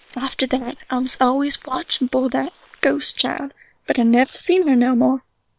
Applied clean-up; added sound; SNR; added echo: neural separator model SepFormer WHAM!.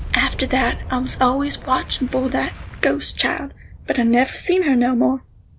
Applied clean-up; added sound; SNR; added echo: none; Boom; 13 dB; none.